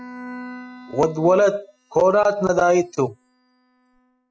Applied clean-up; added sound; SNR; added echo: classical method spectral subtraction.